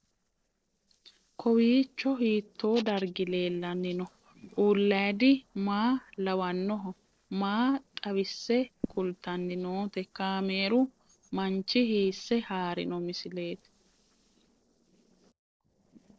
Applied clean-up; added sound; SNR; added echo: neural separator model SepFormer DNS4.